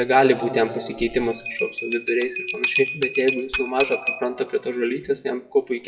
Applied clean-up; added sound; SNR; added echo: classical method WPE with log-MMSE.